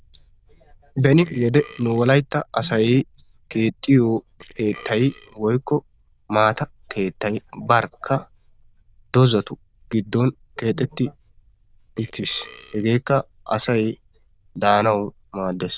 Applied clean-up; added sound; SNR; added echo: neural diffusion model UNIVERSE++.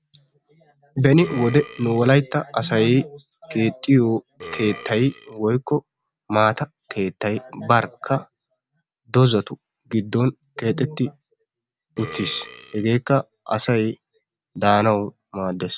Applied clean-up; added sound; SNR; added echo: none; Burping, eructation; 17 dB; none.